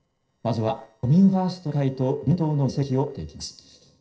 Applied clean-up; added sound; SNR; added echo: neural separator model SepFormer DNS4.